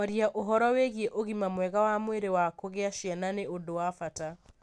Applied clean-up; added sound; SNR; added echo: none; none; none; none.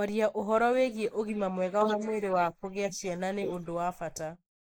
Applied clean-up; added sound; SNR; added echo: neural mask model Resemble Enhance denoiser.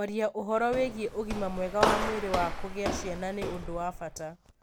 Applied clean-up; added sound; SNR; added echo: none; Walk, footsteps; 2 dB; none.